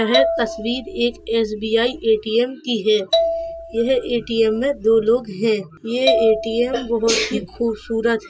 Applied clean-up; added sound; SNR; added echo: none; Marimba, xylophone; 6 dB; none.